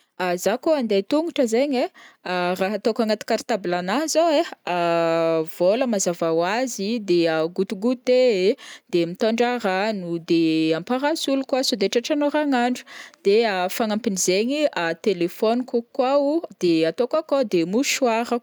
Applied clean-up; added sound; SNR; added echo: none; none; none; none.